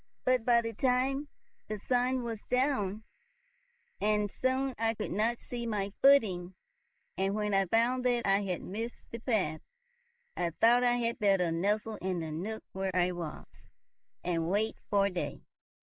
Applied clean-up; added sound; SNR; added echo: neural mask model Resemble Enhance denoiser.